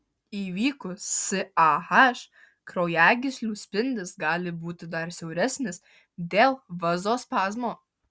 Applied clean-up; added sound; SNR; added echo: none; none; none; none.